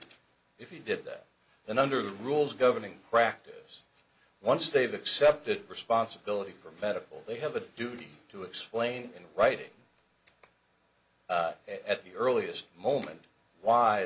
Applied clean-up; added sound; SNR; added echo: none; none; none; none.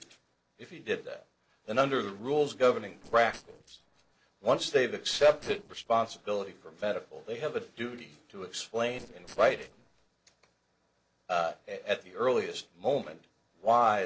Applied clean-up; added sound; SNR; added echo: neural separator model SepFormer DNS4.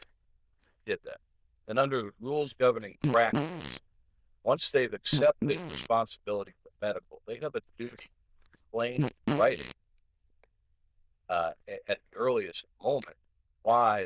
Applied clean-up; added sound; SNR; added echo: neural diffusion model UNIVERSE++.